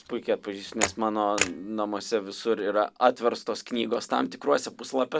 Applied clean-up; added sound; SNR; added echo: none; Camera; 7 dB; none.